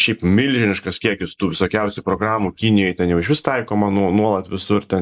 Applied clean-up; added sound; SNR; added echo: neural mask model Resemble Enhance denoiser.